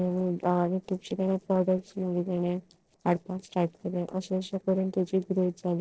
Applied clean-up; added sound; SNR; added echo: neural separator model SepFormer DNS4.